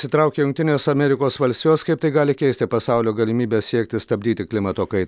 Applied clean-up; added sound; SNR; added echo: none; none; none; none.